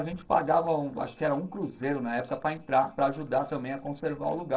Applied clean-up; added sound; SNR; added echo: neural separator model SepFormer DNS4.